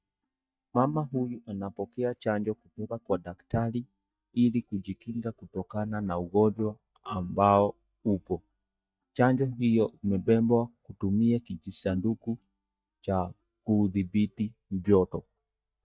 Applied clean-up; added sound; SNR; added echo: neural mask model DeepFilterNet 3.